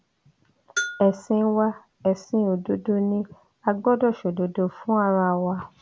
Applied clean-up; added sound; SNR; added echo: none; Bell; 12 dB; none.